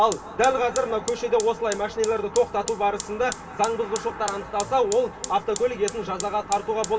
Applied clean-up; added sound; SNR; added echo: none; Fire; 14 dB; reverberation time 2.3 s.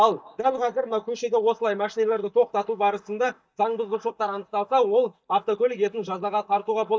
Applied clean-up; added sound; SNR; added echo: neural mask model DeepFilterNet 3.